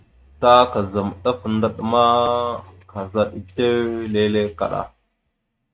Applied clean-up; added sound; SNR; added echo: neural mask model RNNoise.